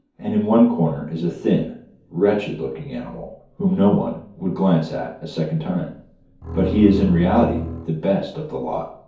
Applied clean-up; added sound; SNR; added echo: none; Bowed string instrument; 8 dB; reverberation time 0.6 s.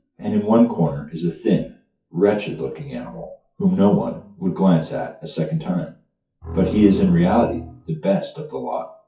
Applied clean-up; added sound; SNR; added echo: classical method WPE with log-MMSE.